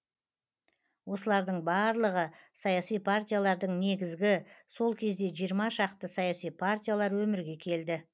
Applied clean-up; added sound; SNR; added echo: none; none; none; none.